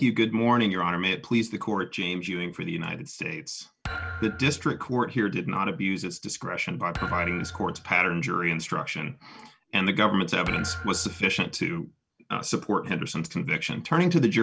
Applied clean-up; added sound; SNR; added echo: none; Thump, thud; 12 dB; none.